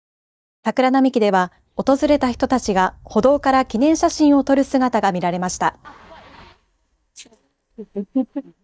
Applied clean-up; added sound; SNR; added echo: neural mask model DeepFilterNet 3.